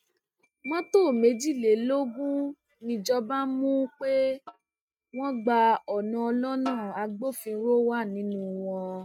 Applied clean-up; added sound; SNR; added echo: neural mask model RNNoise.